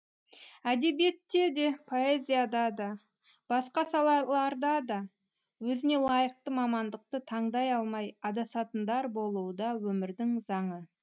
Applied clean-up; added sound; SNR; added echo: none; none; none; none.